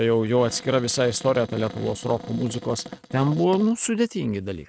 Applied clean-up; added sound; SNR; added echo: neural mask model RNNoise.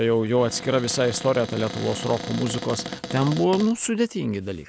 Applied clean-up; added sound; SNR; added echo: none; Cupboard open or close; 11 dB; none.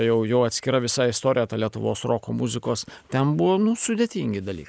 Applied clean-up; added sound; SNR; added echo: none; none; none; none.